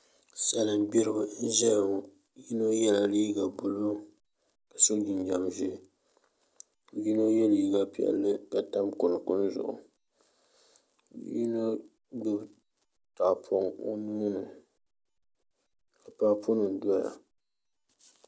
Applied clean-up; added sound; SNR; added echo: none; none; none; none.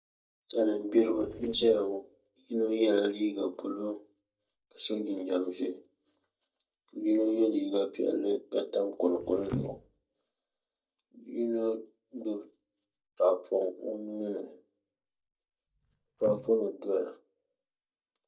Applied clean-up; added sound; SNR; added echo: neural mask model DeepFilterNet 3.